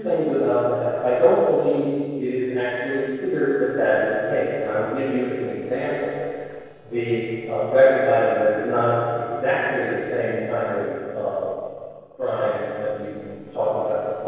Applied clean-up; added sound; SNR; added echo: neural separator model SepFormer DNS4.